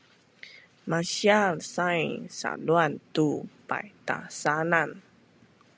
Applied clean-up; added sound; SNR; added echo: none; none; none; none.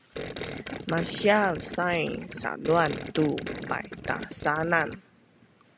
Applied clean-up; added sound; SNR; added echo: none; Gurgling; 9 dB; none.